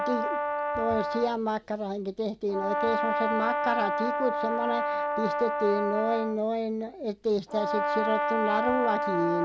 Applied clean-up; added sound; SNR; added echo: none; Brass instrument; 0 dB; none.